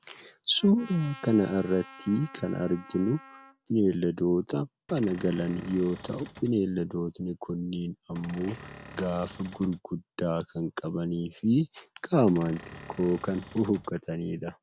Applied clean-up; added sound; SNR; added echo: none; Trumpet + Cupboard open or close / Door; 18 dB; none.